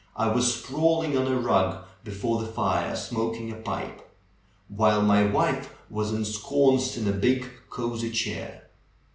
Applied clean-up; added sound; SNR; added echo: none; none; none; none.